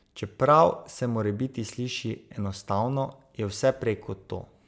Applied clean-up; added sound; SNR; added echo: none; none; none; none.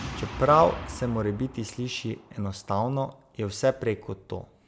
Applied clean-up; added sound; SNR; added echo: none; Boom; 14 dB; none.